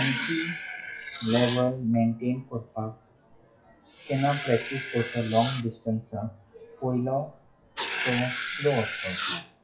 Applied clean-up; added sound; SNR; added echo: classical method WPE with log-MMSE.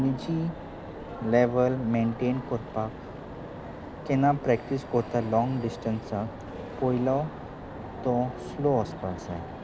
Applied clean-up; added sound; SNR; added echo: none; none; none; none.